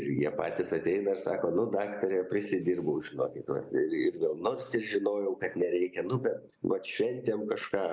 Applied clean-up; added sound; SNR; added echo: none; none; none; none.